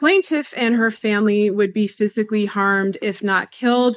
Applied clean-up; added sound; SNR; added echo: neural mask model Resemble Enhance denoiser.